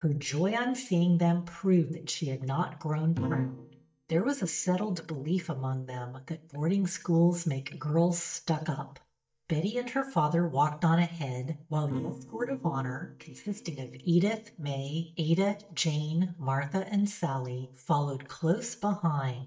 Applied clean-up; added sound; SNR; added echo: neural mask model DeepFilterNet 3.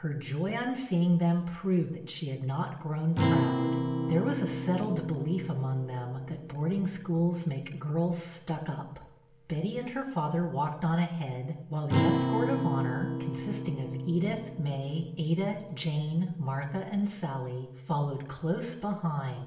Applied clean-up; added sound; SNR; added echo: none; Acoustic guitar; 5 dB; reverberation time 0.8 s.